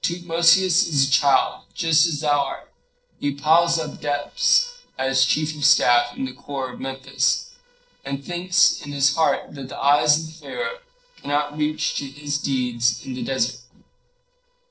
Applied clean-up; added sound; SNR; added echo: neural separator model SepFormer DNS4.